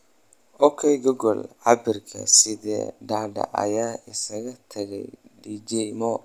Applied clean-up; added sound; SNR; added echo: none; none; none; none.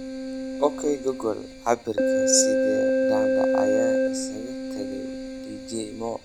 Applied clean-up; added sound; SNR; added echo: none; Keyboard (musical); -4 dB; none.